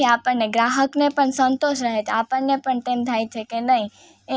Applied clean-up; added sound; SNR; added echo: none; none; none; none.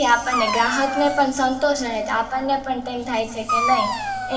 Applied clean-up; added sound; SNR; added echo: none; Dog; 5 dB; reverberation time 2.6 s.